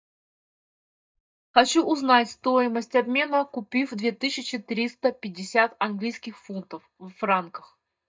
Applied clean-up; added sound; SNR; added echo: neural mask model DeepFilterNet 3.